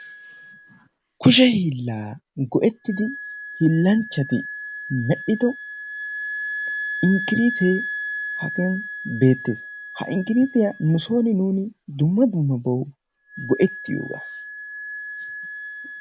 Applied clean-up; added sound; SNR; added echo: none; Wind instrument, woodwind instrument; 11 dB; none.